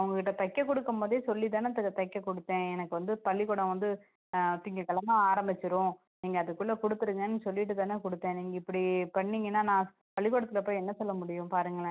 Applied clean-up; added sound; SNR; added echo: none; none; none; none.